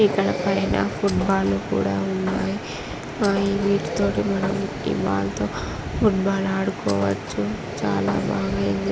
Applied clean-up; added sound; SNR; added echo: none; Thump, thud; 15 dB; none.